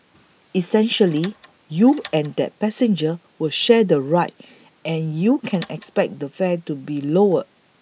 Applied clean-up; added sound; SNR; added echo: none; Tools; 15 dB; none.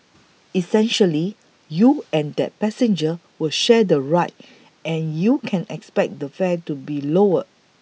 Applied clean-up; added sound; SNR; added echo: none; none; none; none.